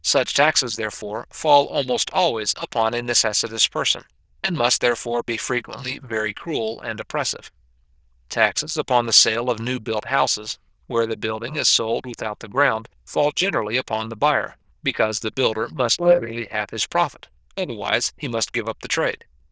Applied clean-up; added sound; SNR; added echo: neural diffusion model UNIVERSE++.